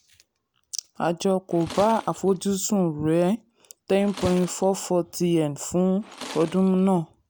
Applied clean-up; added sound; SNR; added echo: none; Tools; 17 dB; none.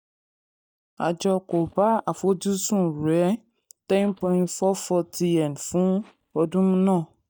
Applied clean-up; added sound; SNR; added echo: neural mask model DeepFilterNet 3.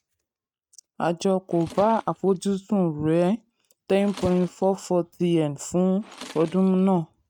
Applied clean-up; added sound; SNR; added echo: neural mask model RNNoise.